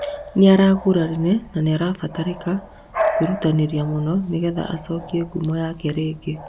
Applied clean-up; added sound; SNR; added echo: none; Bark / Bird vocalization, bird call, bird song; 11 dB; none.